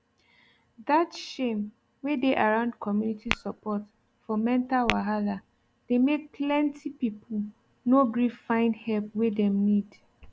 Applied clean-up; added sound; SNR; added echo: none; Tap / Glass; 10 dB; none.